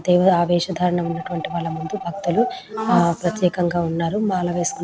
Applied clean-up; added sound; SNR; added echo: none; Telephone; 18 dB; none.